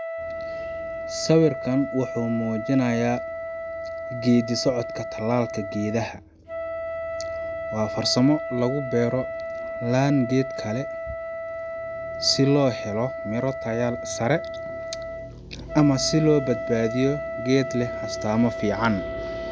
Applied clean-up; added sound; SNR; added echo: none; Wind instrument, woodwind instrument; 7 dB; none.